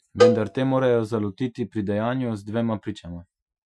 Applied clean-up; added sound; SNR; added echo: classical method Wiener filter.